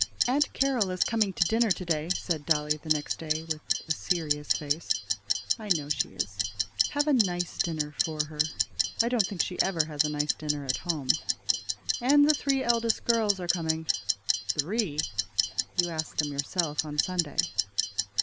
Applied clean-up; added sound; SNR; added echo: none; Clock; -1 dB; none.